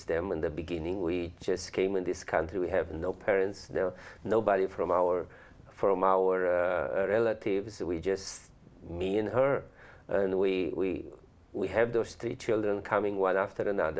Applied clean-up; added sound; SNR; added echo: none; none; none; none.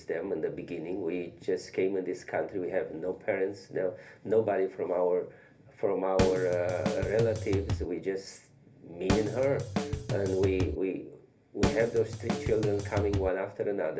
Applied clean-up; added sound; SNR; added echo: none; Drum kit; 1 dB; reverberation time 0.3 s.